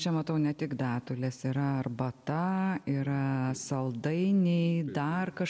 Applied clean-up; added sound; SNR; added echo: none; none; none; none.